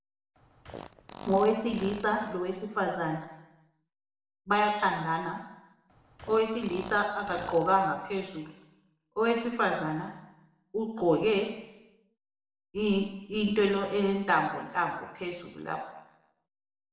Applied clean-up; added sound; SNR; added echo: none; Fart; 14 dB; reverberation time 0.8 s.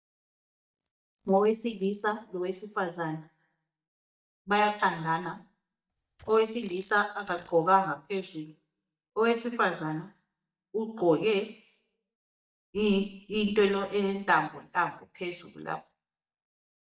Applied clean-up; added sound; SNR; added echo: neural mask model DeepFilterNet 3.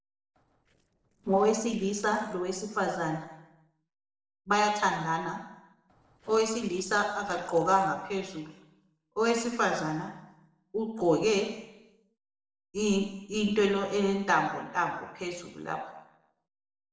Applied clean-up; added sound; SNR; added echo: neural separator model SepFormer DNS4.